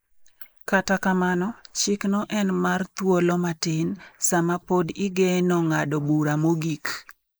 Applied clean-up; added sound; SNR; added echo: neural mask model Resemble Enhance denoiser.